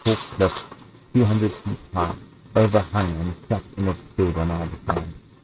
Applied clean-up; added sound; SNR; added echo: neural mask model RNNoise.